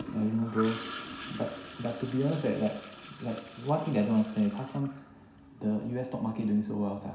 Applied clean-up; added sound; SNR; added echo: none; Toilet flush / Gurgling; 13 dB; reverberation time 0.7 s.